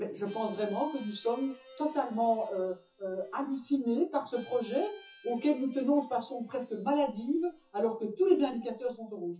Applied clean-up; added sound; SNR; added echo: classical method WPE with log-MMSE.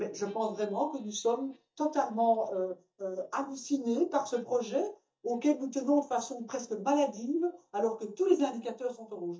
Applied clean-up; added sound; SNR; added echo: neural mask model DeepFilterNet 3.